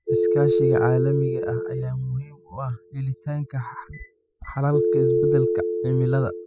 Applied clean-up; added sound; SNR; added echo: classical method spectral subtraction.